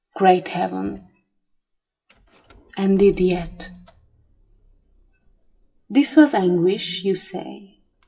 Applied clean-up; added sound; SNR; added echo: classical method WPE with log-MMSE.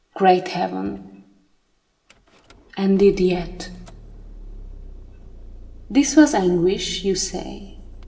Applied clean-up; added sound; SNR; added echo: none; Idling / Engine starting / Door / Car; 18 dB; reverberation time 0.9 s.